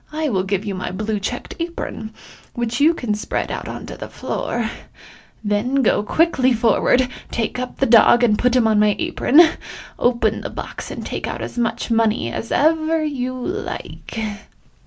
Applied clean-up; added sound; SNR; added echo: none; none; none; none.